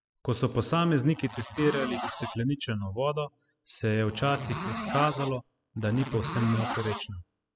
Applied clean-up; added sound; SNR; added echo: classical method spectral subtraction.